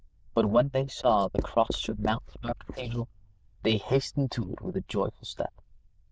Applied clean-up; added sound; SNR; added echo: neural diffusion model UNIVERSE++.